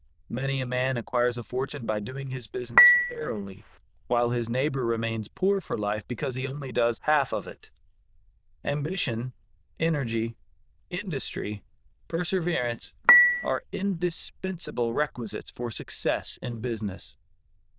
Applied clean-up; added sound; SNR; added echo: neural diffusion model UNIVERSE++.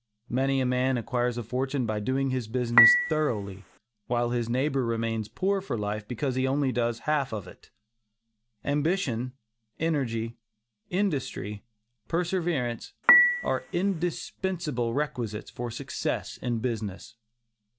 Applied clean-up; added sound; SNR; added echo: none; Dishes, pots, and pans / Chink, clink; -4 dB; none.